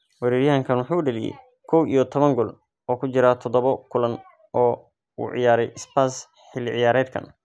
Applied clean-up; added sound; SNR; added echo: none; none; none; none.